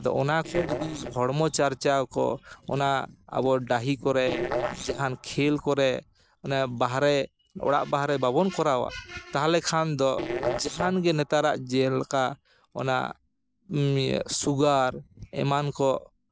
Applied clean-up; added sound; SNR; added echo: neural separator model SepFormer DNS4.